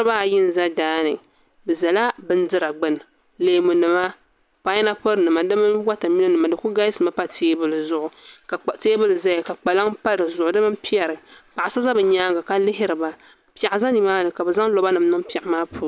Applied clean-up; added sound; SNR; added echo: none; none; none; none.